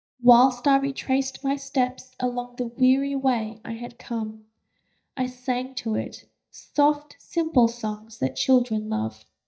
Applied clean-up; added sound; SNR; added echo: neural mask model DeepFilterNet 3.